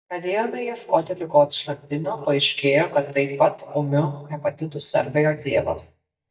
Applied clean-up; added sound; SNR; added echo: neural mask model DeepFilterNet 3.